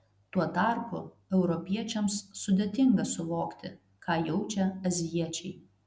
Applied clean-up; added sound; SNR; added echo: none; none; none; none.